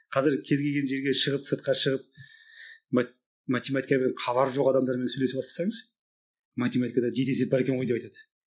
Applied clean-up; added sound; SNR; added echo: none; none; none; none.